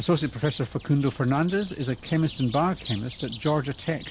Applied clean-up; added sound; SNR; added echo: none; Chirp, tweet; 15 dB; none.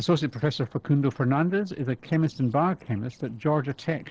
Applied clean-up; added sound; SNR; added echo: neural separator model SepFormer DNS4.